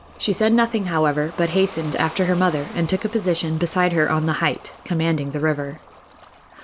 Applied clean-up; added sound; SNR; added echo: none; Ocean; 18 dB; none.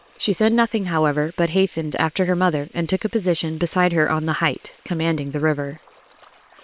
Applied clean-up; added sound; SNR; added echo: neural separator model SepFormer WHAM!.